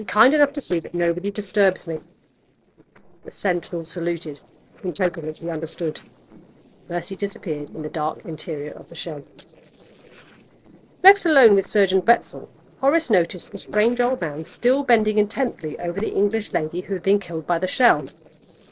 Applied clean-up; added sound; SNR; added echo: neural separator model SepFormer DNS4.